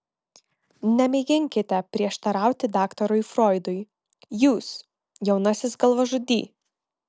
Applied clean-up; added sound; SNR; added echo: none; none; none; none.